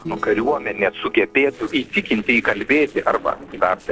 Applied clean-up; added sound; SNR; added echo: neural separator model SepFormer DNS4.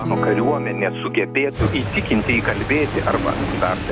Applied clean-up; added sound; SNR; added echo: none; Fire + Acoustic guitar / Strum; 2 dB; none.